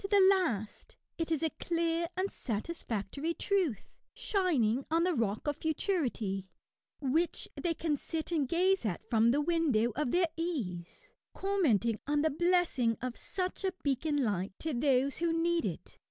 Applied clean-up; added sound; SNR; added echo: none; none; none; none.